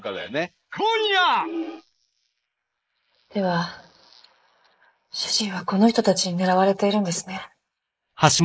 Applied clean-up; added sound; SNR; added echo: neural mask model Resemble Enhance denoiser.